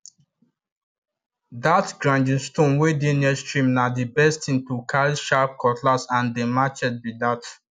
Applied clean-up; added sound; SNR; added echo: none; none; none; none.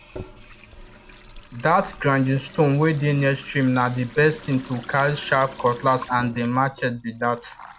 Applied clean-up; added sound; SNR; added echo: none; Sink (filling or washing) / Water tap, faucet; 16 dB; none.